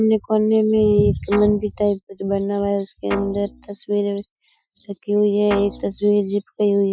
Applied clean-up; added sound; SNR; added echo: classical method Wiener filter.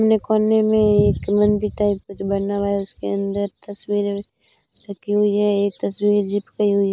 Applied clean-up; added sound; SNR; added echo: none; none; none; none.